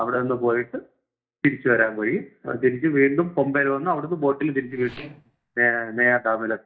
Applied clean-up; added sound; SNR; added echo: neural mask model DeepFilterNet 3.